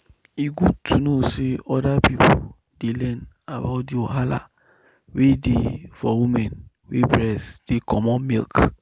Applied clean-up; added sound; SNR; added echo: none; none; none; none.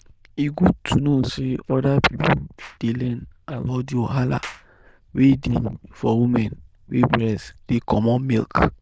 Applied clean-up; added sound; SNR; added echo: neural diffusion model UNIVERSE++.